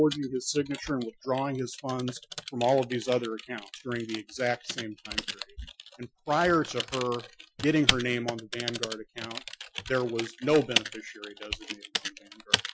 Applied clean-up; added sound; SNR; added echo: classical method Wiener filter.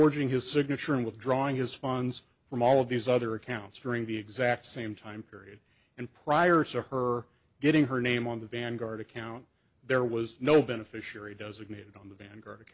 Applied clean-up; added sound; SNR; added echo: none; none; none; none.